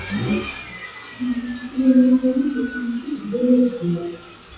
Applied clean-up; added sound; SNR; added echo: classical method WPE with log-MMSE.